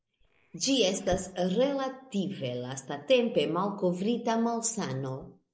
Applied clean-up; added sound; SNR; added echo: neural mask model Resemble Enhance denoiser.